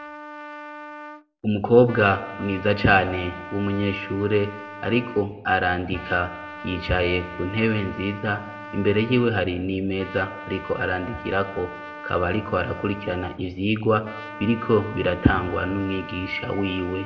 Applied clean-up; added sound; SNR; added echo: none; Trumpet; 14 dB; reverberation time 1.0 s.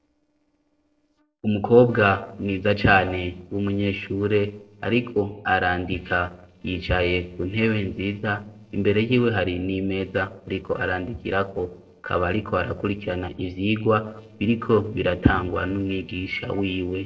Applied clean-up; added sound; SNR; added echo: neural separator model SepFormer DNS4.